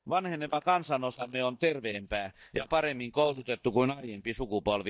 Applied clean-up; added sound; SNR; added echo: neural mask model DeepFilterNet 3.